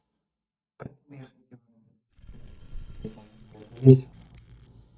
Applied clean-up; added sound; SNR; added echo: neural mask model DeepFilterNet 3.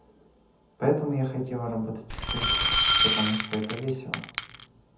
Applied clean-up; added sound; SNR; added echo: none; Glass; -4 dB; reverberation time 0.7 s.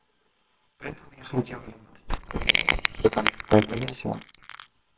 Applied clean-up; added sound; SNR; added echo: neural separator model SepFormer WHAMR!.